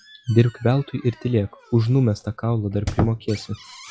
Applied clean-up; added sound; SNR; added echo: classical method log-MMSE.